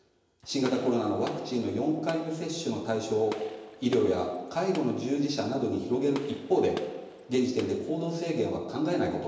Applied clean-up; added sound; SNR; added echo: none; Gunshot, gunfire; 17 dB; reverberation time 1.0 s.